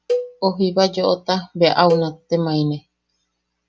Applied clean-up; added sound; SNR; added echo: none; Cowbell; 9 dB; none.